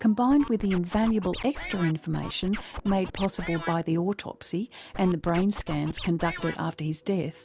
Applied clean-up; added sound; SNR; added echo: none; Scratching (performance technique); 11 dB; none.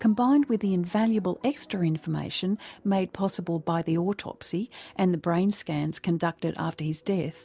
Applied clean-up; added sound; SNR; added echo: none; none; none; none.